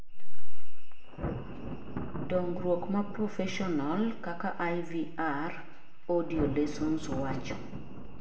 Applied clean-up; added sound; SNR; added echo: none; Thunder; 16 dB; reverberation time 0.8 s.